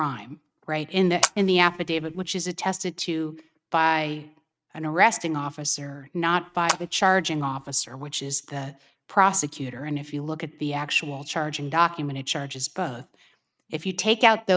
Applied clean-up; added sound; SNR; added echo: neural mask model RNNoise.